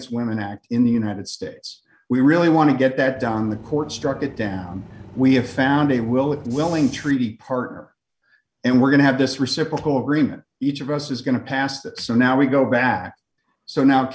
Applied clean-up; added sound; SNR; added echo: none; Bus / Engine; 19 dB; none.